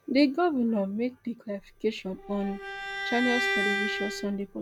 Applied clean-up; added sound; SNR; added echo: none; Bowed string instrument; 3 dB; none.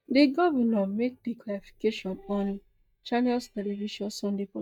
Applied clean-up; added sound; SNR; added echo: neural mask model DeepFilterNet 3.